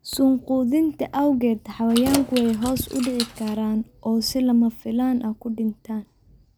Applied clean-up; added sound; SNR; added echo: none; Keys jangling; 11 dB; none.